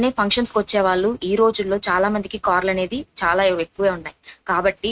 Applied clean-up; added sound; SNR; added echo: neural mask model RNNoise.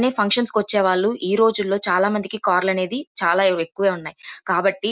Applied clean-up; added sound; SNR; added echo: none; none; none; none.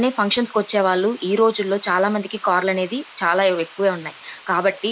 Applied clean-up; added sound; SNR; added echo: neural mask model Resemble Enhance denoiser.